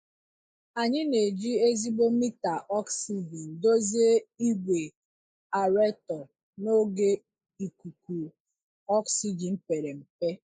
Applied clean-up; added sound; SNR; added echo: neural mask model Resemble Enhance denoiser.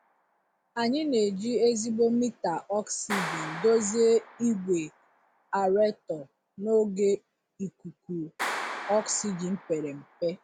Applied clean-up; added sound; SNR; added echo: none; Clapping; 13 dB; none.